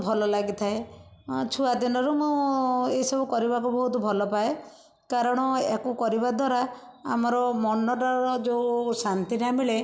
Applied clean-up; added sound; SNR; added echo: none; none; none; none.